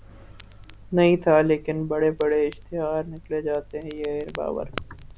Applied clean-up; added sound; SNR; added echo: none; Crackle; 18 dB; none.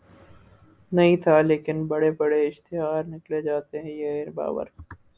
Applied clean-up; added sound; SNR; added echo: none; none; none; none.